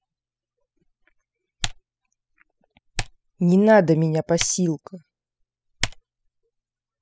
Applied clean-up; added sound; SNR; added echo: classical method spectral subtraction.